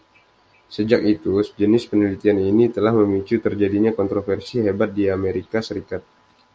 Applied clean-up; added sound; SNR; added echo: none; none; none; none.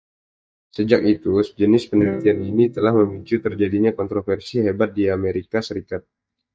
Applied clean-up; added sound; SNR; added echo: neural mask model DeepFilterNet 3.